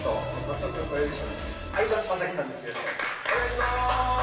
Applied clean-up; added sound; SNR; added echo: none; Skateboard; 13 dB; reverberation time 1.0 s.